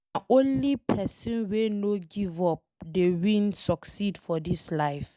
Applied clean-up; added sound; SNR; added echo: none; none; none; none.